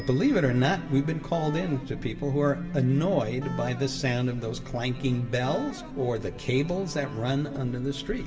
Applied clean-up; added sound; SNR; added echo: none; Wind instrument, woodwind instrument; 17 dB; reverberation time 1.8 s.